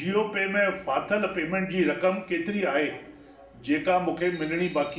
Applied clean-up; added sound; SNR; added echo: none; none; none; reverberation time 0.7 s.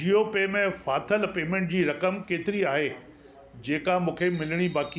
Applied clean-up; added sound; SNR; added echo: none; none; none; none.